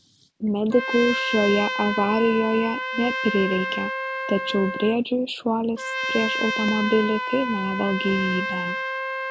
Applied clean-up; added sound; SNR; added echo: none; Trumpet; 4 dB; none.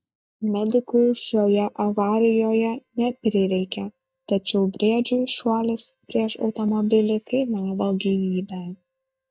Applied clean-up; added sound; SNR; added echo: neural mask model DeepFilterNet 3.